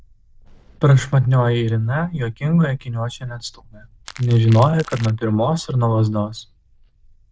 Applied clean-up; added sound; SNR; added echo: neural diffusion model UNIVERSE++.